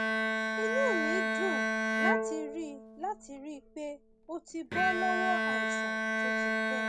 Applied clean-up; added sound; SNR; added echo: none; Bowed string instrument; -5 dB; none.